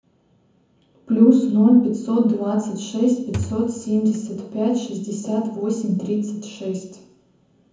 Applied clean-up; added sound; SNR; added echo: none; Thump, thud; 10 dB; reverberation time 0.7 s.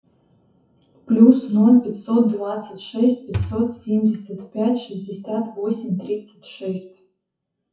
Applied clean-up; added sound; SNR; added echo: classical method WPE with log-MMSE.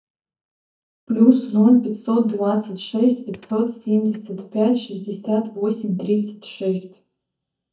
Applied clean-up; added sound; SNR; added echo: neural mask model DeepFilterNet 3.